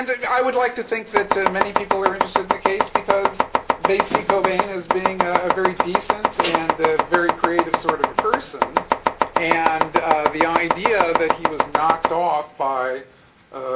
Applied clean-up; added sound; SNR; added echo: none; Domestic sounds, home sounds; -2 dB; none.